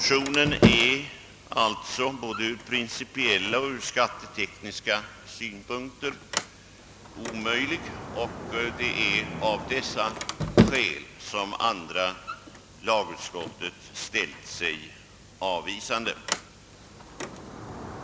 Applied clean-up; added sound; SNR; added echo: none; Sliding door; 3 dB; none.